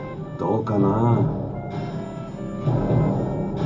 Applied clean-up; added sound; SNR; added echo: none; Wind instrument, woodwind instrument; 19 dB; reverberation time 0.4 s.